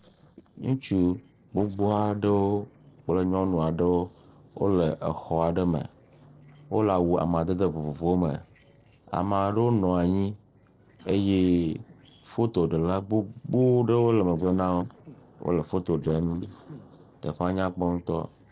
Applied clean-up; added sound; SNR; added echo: neural separator model SepFormer DNS4.